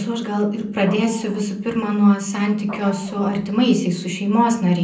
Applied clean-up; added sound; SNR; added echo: none; Printer / Engine; 19 dB; reverberation time 0.6 s.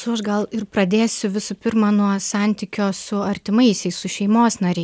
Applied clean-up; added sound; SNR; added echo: none; none; none; none.